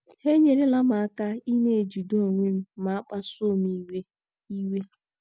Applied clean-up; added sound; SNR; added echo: none; none; none; none.